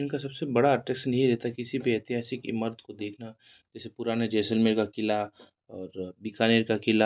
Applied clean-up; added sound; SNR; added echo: none; none; none; none.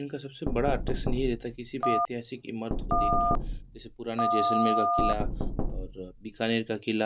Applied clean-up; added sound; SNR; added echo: none; Knock + Telephone; -4 dB; none.